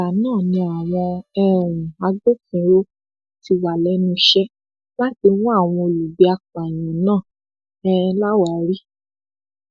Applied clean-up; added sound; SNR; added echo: neural mask model DeepFilterNet 3.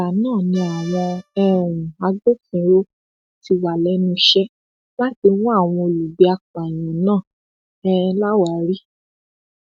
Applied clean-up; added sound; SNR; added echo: neural mask model RNNoise.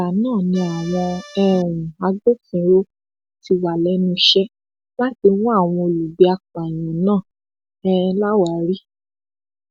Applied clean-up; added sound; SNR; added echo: none; Accordion; 20 dB; none.